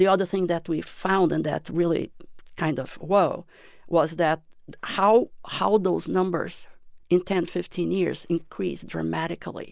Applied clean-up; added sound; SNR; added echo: none; none; none; none.